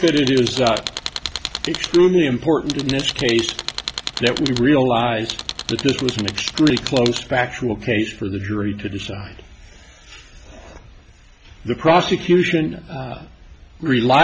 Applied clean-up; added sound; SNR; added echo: none; Tools; 8 dB; none.